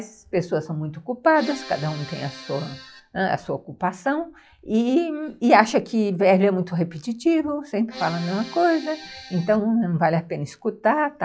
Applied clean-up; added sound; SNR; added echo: classical method log-MMSE.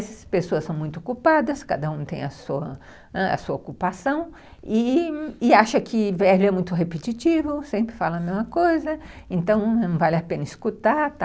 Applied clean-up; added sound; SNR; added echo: none; none; none; none.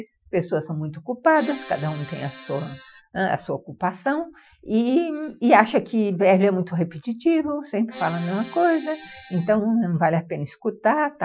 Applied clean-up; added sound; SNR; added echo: classical method Wiener filter.